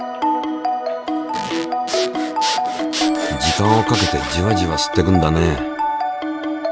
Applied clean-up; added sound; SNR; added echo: none; Zipper (clothing) / Sawing; 8 dB; none.